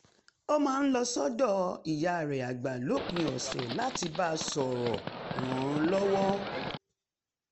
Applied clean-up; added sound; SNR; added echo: none; Livestock, farm animals, working animals; 7 dB; none.